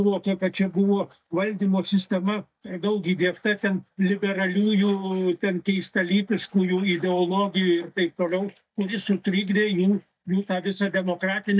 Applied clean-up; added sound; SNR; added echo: neural mask model DeepFilterNet 3.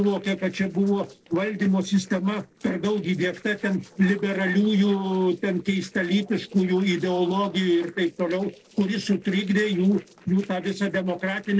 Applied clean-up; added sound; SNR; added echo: neural separator model SepFormer DNS4.